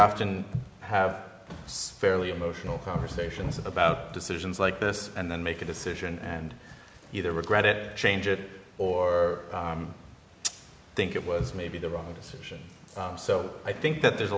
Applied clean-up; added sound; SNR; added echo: none; none; none; none.